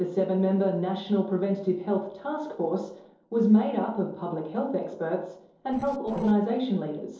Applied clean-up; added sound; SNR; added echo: neural separator model SepFormer DNS4.